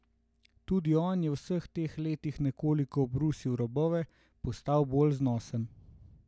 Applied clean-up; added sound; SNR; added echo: none; none; none; none.